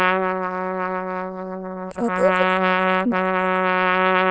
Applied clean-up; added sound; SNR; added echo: neural diffusion model UNIVERSE++.